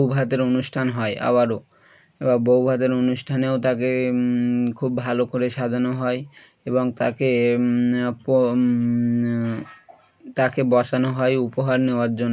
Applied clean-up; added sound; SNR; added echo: none; none; none; none.